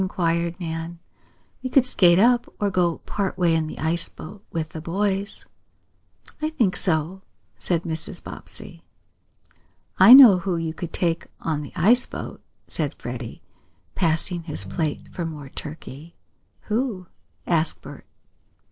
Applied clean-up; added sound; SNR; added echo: neural separator model SepFormer DNS4.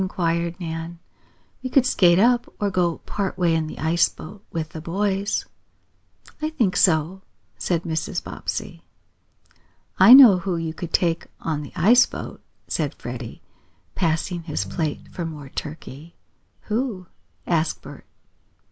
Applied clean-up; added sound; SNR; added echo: none; Ringtone; 15 dB; none.